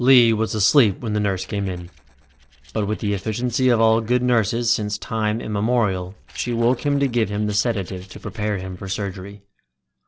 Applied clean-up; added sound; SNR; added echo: neural separator model SepFormer DNS4.